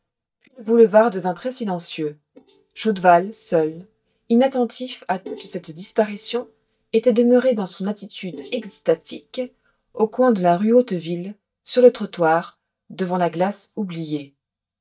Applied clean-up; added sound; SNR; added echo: neural mask model DeepFilterNet 3.